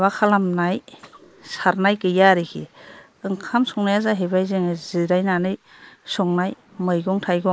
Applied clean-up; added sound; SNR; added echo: neural mask model Resemble Enhance denoiser.